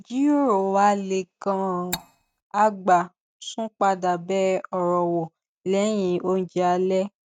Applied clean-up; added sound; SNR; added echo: neural mask model RNNoise.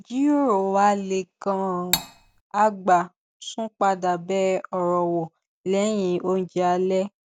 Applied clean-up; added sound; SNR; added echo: none; Cutlery, silverware; 5 dB; none.